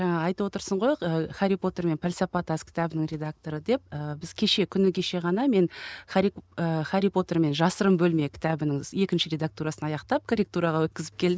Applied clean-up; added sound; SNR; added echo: none; none; none; none.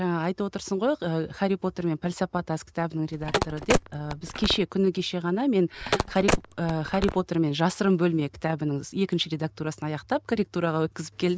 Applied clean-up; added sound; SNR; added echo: none; Telephone; 2 dB; none.